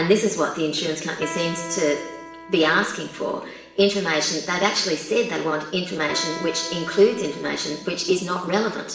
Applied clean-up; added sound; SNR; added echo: none; Electric guitar; 16 dB; reverberation time 0.9 s.